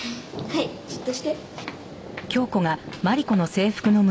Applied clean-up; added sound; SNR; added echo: none; Thunder; 16 dB; none.